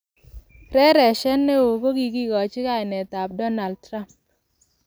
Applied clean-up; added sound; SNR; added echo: none; none; none; none.